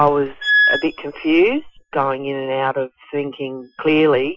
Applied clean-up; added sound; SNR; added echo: classical method Wiener filter.